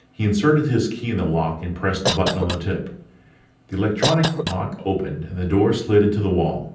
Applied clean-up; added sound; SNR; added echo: none; Cough; 7 dB; reverberation time 0.6 s.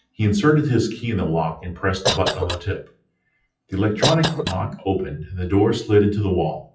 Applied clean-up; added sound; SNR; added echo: classical method WPE with log-MMSE.